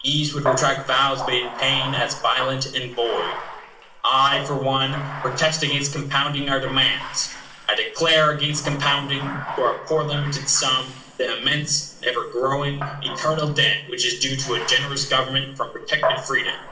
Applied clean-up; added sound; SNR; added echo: none; Bathtub (filling or washing); 10 dB; reverberation time 0.9 s.